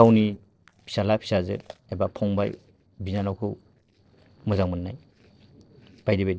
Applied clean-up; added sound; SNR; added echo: neural separator model SepFormer DNS4.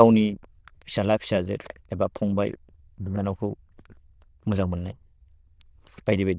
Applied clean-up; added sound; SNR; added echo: neural diffusion model UNIVERSE++.